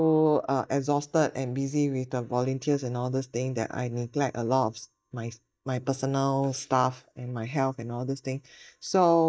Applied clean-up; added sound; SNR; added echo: neural mask model DeepFilterNet 3.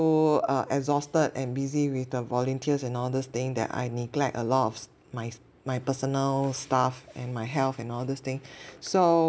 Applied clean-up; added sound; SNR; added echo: none; none; none; none.